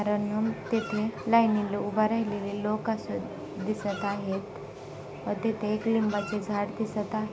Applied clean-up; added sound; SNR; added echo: none; Chicken, rooster; 16 dB; none.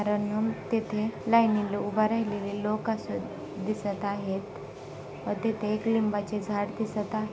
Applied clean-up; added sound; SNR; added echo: none; none; none; none.